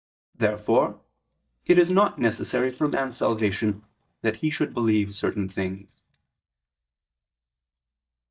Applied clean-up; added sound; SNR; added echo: neural mask model DeepFilterNet 3.